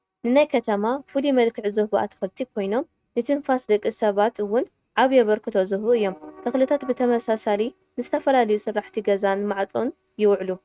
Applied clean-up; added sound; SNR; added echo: neural mask model RNNoise.